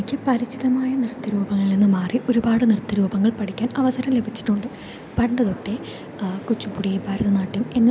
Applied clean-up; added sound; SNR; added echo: none; none; none; none.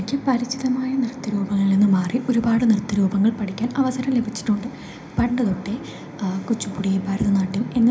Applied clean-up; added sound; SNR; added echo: none; none; none; reverberation time 0.4 s.